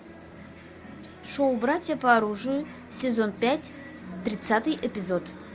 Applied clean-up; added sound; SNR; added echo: none; none; none; none.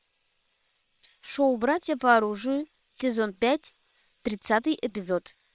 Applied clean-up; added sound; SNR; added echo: neural separator model SepFormer WHAM!.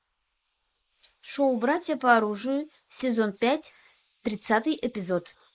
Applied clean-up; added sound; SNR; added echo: neural mask model Resemble Enhance denoiser.